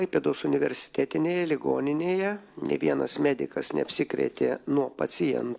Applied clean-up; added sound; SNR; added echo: none; none; none; none.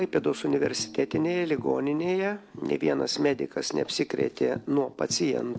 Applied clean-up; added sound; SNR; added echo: none; Tambourine; 17 dB; none.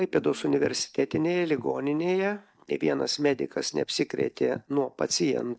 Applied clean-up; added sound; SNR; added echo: neural mask model DeepFilterNet 3.